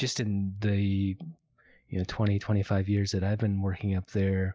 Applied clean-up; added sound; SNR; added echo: neural mask model Resemble Enhance denoiser.